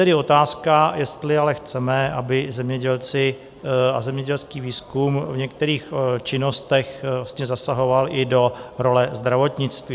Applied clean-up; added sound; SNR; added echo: none; none; none; none.